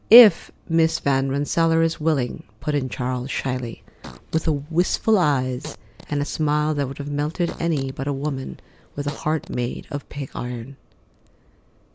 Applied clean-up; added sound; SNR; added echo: none; Fart; 19 dB; none.